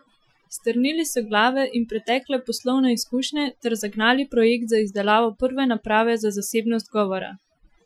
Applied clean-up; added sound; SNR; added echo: classical method Wiener filter.